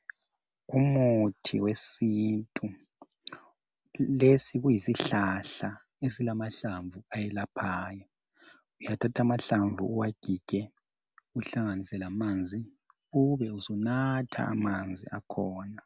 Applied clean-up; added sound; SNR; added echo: none; none; none; none.